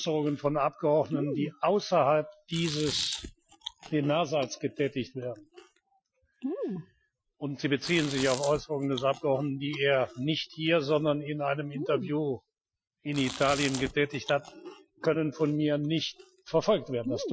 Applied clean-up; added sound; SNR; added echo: classical method Wiener filter.